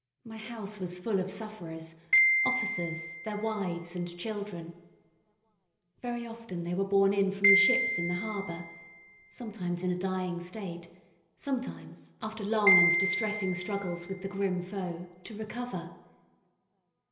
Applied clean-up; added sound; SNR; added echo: none; Marimba, xylophone; -1 dB; reverberation time 1.4 s.